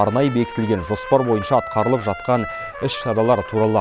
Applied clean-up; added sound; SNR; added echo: none; Trumpet; 12 dB; none.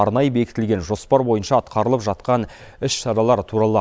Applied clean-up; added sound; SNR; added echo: none; none; none; none.